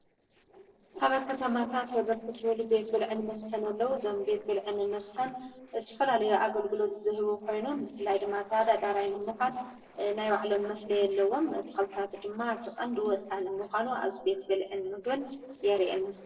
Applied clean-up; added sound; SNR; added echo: neural separator model SepFormer DNS4.